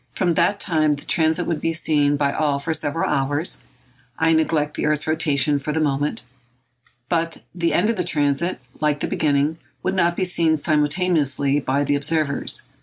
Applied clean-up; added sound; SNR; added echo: none; none; none; none.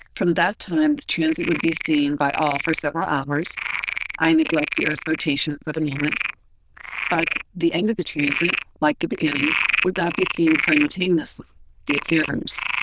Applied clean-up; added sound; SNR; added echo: neural diffusion model UNIVERSE++.